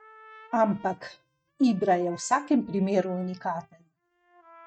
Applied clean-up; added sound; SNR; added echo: neural mask model RNNoise.